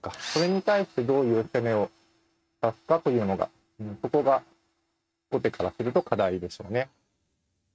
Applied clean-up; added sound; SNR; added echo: neural mask model RNNoise.